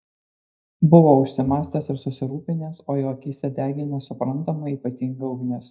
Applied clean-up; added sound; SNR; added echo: neural mask model DeepFilterNet 3.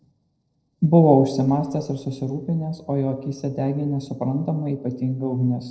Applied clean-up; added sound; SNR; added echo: neural separator model SepFormer DNS4.